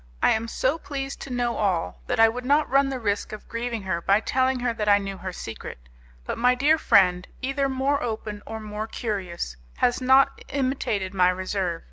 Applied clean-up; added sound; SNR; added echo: none; none; none; none.